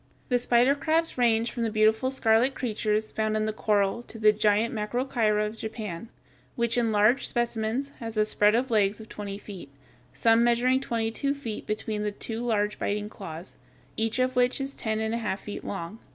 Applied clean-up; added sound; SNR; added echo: none; none; none; none.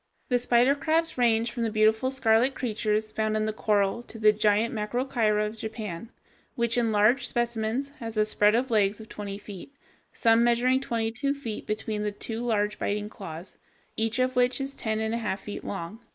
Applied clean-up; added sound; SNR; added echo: neural mask model Resemble Enhance denoiser.